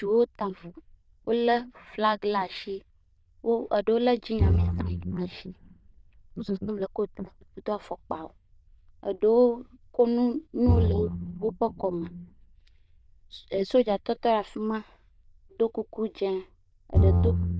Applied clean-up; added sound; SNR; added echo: neural diffusion model UNIVERSE++.